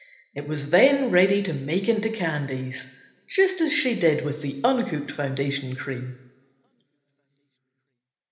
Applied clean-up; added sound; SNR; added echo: none; none; none; reverberation time 1.1 s.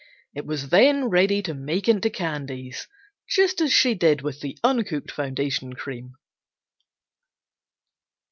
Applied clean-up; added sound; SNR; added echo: none; none; none; none.